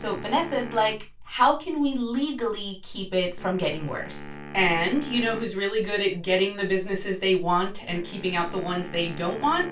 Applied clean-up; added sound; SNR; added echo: none; Wind instrument, woodwind instrument; 17 dB; reverberation time 0.3 s.